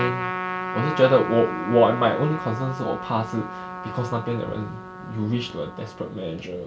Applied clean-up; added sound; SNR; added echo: none; Trumpet; 8 dB; none.